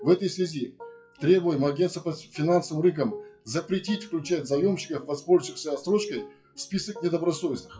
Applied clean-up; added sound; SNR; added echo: classical method WPE with log-MMSE.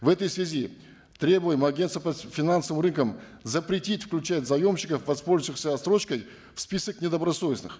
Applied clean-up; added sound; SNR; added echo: none; none; none; none.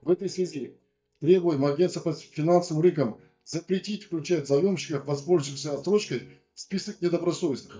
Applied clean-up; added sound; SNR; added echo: neural mask model DeepFilterNet 3.